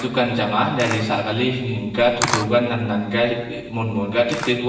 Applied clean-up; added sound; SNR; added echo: none; Camera; 11 dB; reverberation time 1.1 s.